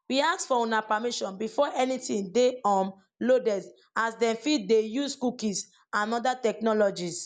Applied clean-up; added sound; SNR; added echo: none; none; none; none.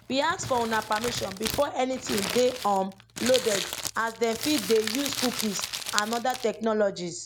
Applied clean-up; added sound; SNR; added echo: none; Crumpling, crinkling; 7 dB; none.